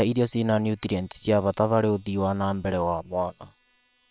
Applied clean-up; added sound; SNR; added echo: neural separator model SepFormer WHAM!.